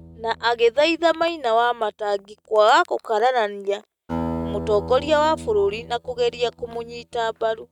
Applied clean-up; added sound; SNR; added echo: neural mask model RNNoise.